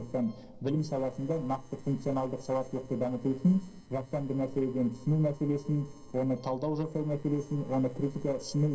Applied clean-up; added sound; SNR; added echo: neural separator model SepFormer DNS4.